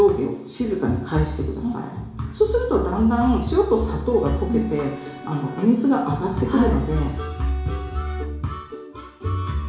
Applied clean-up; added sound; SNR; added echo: none; Bowed string instrument; 19 dB; reverberation time 0.7 s.